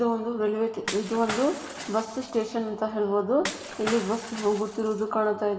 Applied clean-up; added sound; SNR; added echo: none; Shatter / Crushing; 11 dB; reverberation time 1.1 s.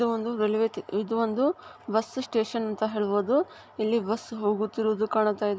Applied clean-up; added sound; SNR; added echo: none; none; none; none.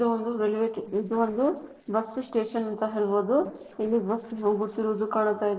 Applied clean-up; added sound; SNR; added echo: neural separator model SepFormer DNS4.